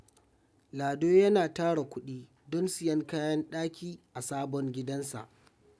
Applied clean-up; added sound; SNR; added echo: none; none; none; none.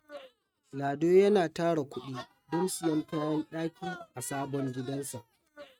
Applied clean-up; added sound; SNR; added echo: neural mask model RNNoise.